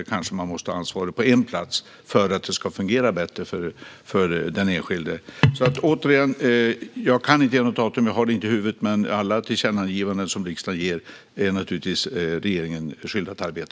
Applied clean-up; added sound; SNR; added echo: none; none; none; none.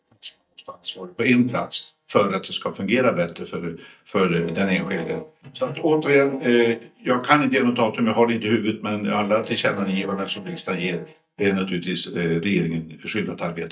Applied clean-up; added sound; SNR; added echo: neural mask model DeepFilterNet 3.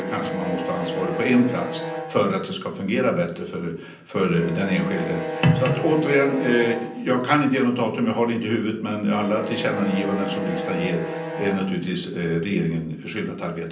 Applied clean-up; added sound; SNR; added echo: none; Bowed string instrument; 9 dB; reverberation time 0.6 s.